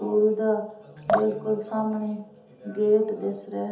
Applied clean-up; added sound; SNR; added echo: none; Drip; 6 dB; reverberation time 1.2 s.